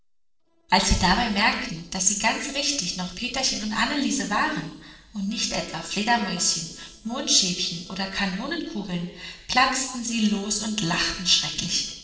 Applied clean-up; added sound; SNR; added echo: neural separator model SepFormer DNS4.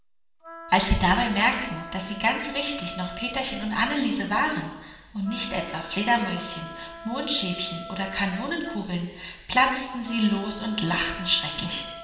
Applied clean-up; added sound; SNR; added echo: none; Wind instrument, woodwind instrument; 16 dB; reverberation time 1.1 s.